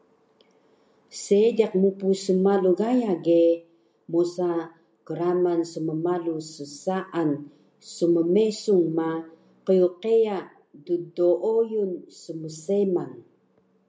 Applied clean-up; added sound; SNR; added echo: none; none; none; none.